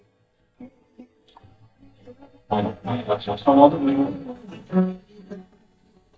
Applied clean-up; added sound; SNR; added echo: neural mask model DeepFilterNet 3.